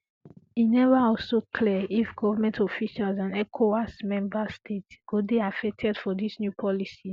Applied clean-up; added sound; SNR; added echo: none; none; none; none.